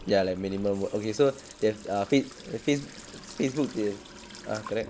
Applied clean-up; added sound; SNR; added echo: none; Sink (filling or washing) / Water tap, faucet; 18 dB; none.